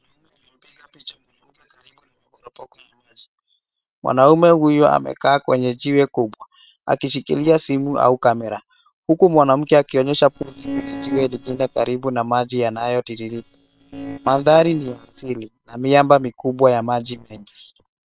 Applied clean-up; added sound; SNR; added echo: neural separator model SepFormer WHAM!.